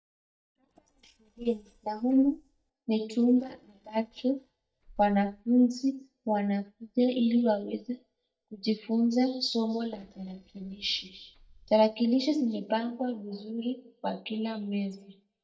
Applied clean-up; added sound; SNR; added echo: neural mask model DeepFilterNet 3.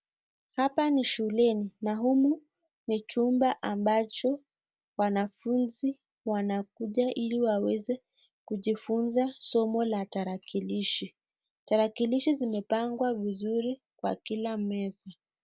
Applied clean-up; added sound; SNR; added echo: none; none; none; none.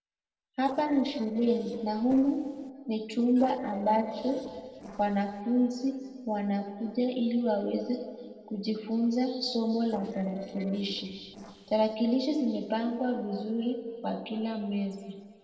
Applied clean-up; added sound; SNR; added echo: neural separator model SepFormer DNS4.